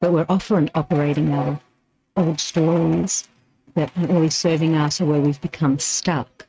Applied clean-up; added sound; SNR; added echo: neural mask model RNNoise.